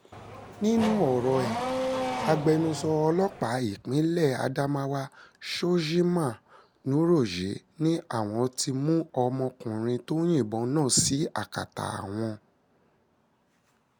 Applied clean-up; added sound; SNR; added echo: none; Race car, auto racing / Accelerating, revving, vroom; 5 dB; none.